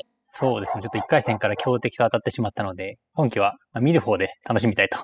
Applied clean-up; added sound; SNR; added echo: classical method spectral subtraction.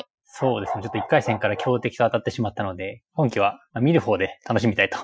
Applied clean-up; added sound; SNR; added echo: classical method Wiener filter.